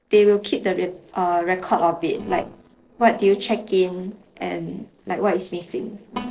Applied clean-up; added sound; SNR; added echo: neural separator model SepFormer DNS4.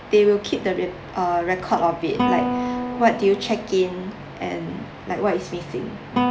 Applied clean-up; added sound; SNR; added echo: none; Guitar; 7 dB; none.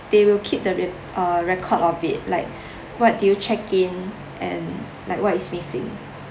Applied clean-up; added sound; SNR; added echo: none; none; none; none.